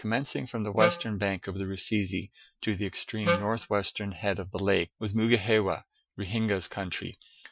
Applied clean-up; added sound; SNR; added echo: classical method Wiener filter.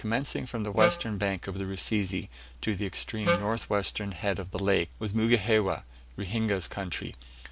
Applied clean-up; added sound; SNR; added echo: none; Wind instrument, woodwind instrument; 0 dB; none.